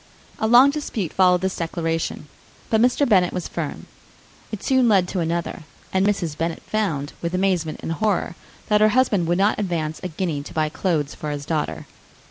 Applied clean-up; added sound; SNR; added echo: none; none; none; none.